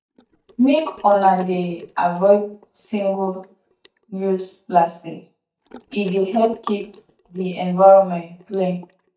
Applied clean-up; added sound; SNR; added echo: neural mask model DeepFilterNet 3.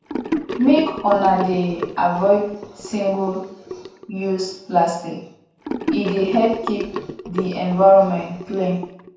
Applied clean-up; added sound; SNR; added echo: none; Sink (filling or washing) / Gurgling; 10 dB; reverberation time 0.5 s.